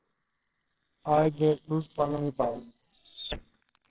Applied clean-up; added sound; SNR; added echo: neural separator model SepFormer WHAMR!.